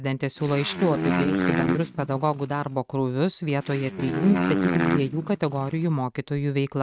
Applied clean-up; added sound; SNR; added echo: neural mask model RNNoise.